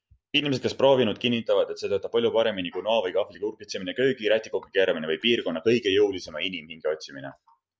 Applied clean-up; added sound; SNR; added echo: none; none; none; none.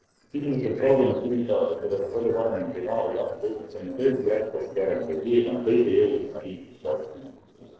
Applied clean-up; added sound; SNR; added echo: neural separator model SepFormer DNS4.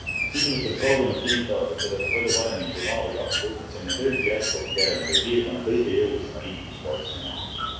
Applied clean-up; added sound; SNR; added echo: none; Bird; 2 dB; reverberation time 1.1 s.